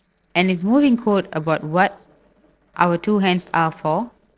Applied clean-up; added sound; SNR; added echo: neural separator model SepFormer DNS4.